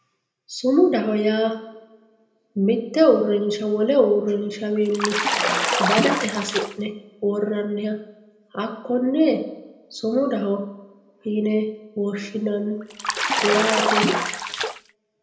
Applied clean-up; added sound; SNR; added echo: none; Bathtub (filling or washing) / Splash, splatter; 0 dB; reverberation time 0.6 s.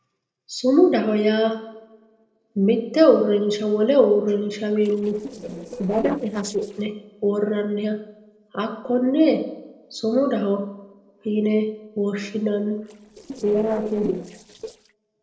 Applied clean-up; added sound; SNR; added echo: neural separator model SepFormer DNS4.